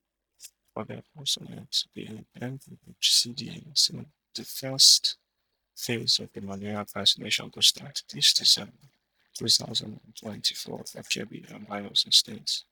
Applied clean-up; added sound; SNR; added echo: neural mask model DeepFilterNet 3.